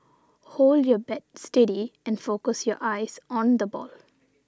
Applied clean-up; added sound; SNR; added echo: none; none; none; none.